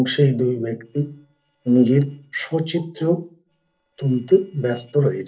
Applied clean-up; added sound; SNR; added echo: neural separator model SepFormer DNS4.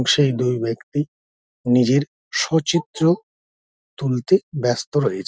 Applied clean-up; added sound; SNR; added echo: none; none; none; none.